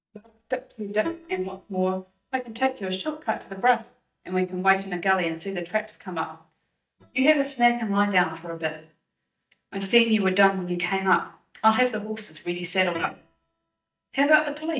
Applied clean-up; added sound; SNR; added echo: neural mask model DeepFilterNet 3.